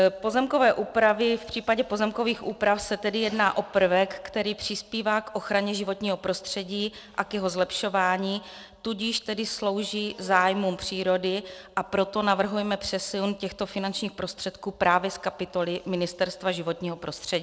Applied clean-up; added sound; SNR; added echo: none; none; none; none.